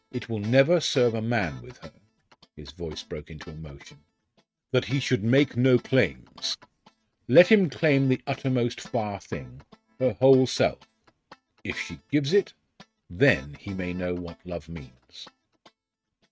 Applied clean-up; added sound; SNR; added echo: neural mask model RNNoise.